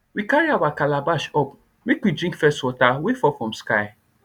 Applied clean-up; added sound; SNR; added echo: none; none; none; none.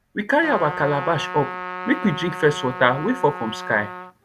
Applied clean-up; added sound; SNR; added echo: none; Trumpet; 10 dB; none.